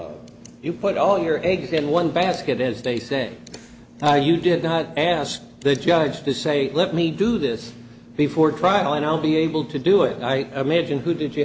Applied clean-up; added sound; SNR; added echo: none; none; none; none.